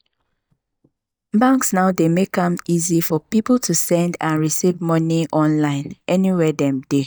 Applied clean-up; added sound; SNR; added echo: neural mask model DeepFilterNet 3.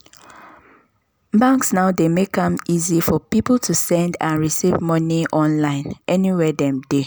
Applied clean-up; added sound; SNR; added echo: none; none; none; none.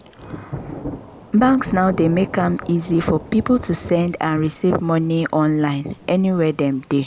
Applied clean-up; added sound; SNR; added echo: none; Thunder / Rain; 15 dB; none.